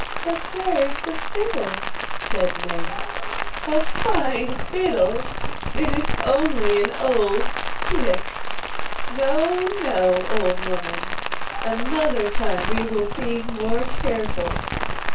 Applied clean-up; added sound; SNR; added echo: none; Rain; 7 dB; reverberation time 0.2 s.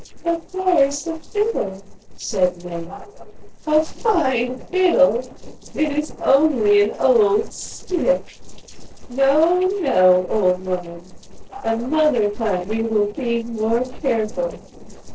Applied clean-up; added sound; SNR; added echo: neural separator model SepFormer DNS4.